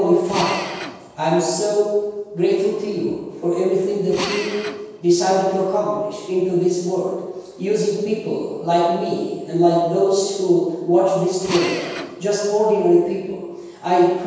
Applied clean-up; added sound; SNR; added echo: none; Drill; 13 dB; reverberation time 1.2 s.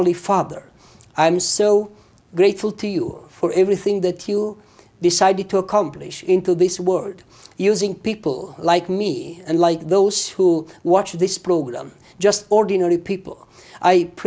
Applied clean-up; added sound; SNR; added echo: none; none; none; none.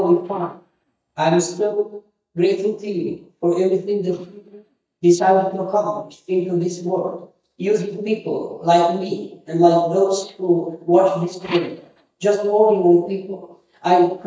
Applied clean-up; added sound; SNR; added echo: neural mask model DeepFilterNet 3.